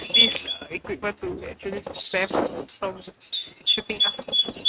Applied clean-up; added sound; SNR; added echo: neural mask model RNNoise.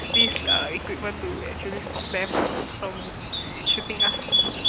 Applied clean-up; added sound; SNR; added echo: none; Bird; -5 dB; none.